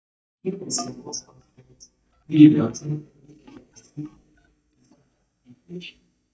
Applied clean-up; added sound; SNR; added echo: neural mask model DeepFilterNet 3.